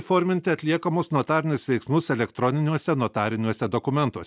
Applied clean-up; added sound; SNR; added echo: none; none; none; none.